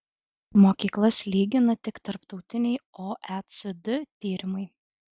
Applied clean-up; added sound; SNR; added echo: none; none; none; none.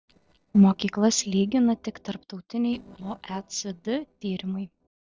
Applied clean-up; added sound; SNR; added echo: neural separator model SepFormer DNS4.